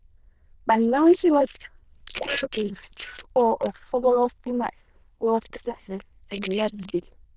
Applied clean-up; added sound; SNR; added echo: neural diffusion model UNIVERSE++.